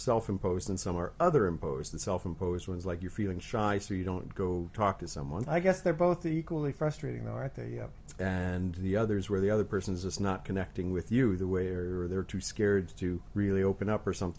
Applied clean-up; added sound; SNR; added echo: none; none; none; none.